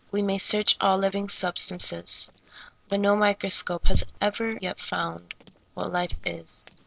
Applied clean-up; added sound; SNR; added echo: neural separator model SepFormer DNS4.